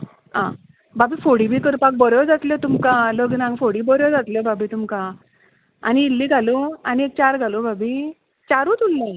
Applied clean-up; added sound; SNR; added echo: none; none; none; none.